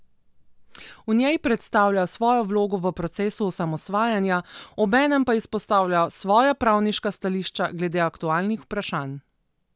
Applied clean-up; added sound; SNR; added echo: none; none; none; none.